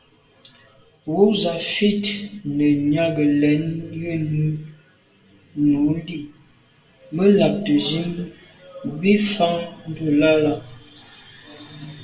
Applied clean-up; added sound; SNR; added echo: none; none; none; reverberation time 0.1 s.